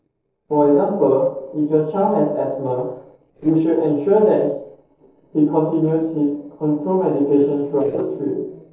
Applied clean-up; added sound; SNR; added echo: neural separator model SepFormer DNS4.